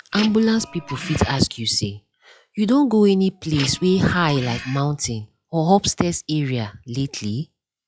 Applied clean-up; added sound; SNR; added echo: classical method log-MMSE.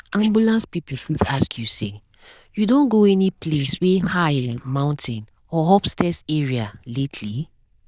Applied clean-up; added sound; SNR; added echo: neural diffusion model UNIVERSE++.